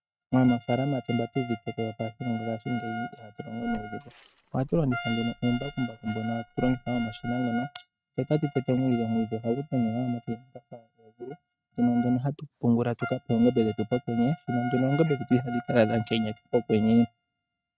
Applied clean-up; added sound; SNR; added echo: neural mask model RNNoise.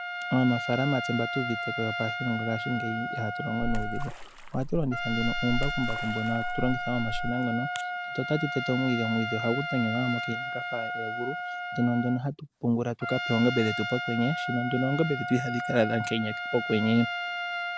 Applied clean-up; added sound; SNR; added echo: none; Trumpet + Splash, splatter; 3 dB; none.